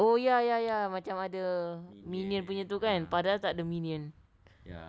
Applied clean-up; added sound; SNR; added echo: none; none; none; none.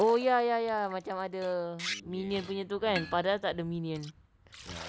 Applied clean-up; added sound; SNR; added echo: none; Liquid; 14 dB; none.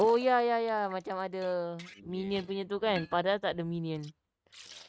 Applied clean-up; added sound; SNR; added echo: neural mask model RNNoise.